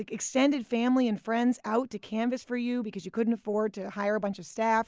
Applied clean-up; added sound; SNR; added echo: none; none; none; none.